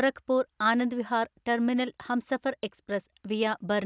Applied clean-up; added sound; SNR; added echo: none; none; none; none.